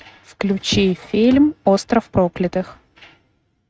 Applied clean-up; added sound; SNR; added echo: neural mask model RNNoise.